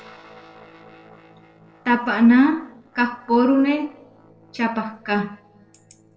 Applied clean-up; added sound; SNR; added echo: neural separator model SepFormer DNS4.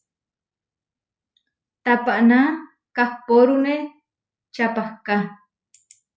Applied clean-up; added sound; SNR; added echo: none; none; none; none.